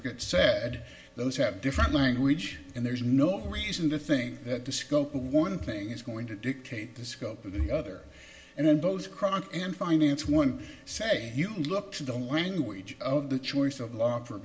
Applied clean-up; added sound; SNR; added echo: none; none; none; reverberation time 0.4 s.